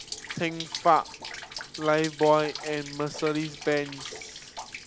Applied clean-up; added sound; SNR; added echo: none; Rain; 12 dB; none.